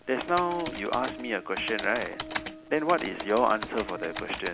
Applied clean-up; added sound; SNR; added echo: none; Organ + Typing; 9 dB; none.